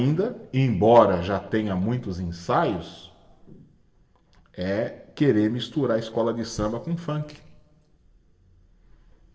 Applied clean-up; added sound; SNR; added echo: none; none; none; reverberation time 1.0 s.